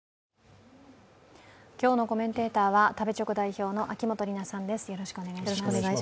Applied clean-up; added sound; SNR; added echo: none; none; none; none.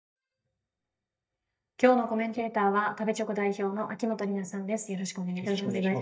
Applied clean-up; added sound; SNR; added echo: neural mask model DeepFilterNet 3.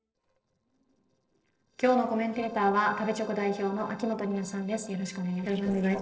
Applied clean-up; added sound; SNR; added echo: neural separator model SepFormer DNS4.